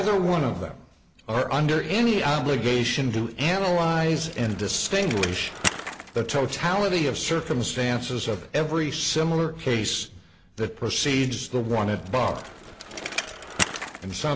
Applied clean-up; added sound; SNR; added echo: none; Bicycle; 13 dB; none.